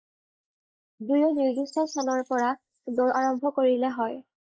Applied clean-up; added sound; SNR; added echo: neural mask model Resemble Enhance denoiser.